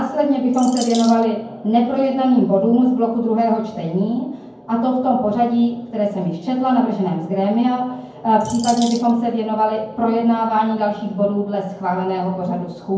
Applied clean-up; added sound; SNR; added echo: none; Bird vocalization, bird call, bird song; 13 dB; reverberation time 0.9 s.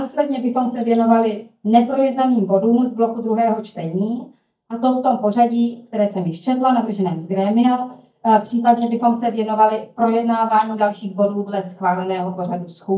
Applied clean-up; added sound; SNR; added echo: neural mask model DeepFilterNet 3.